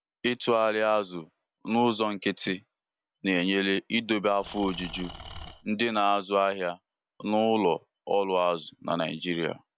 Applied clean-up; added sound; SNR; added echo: none; Engine / Tools; 15 dB; none.